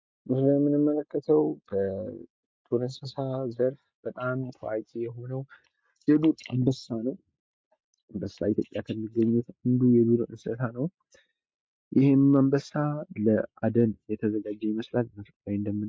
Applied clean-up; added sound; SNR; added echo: none; none; none; none.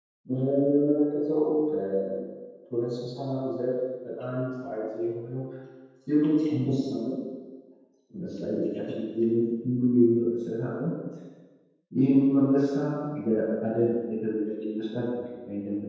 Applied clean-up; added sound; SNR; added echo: none; none; none; reverberation time 1.2 s.